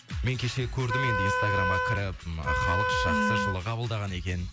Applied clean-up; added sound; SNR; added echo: none; Wind instrument, woodwind instrument; -1 dB; none.